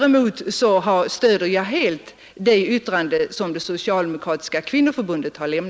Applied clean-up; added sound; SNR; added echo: none; none; none; none.